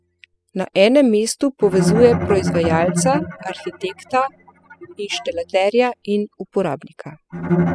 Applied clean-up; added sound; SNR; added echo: classical method spectral subtraction.